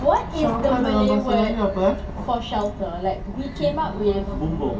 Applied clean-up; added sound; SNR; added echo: none; Thunder; 16 dB; reverberation time 0.2 s.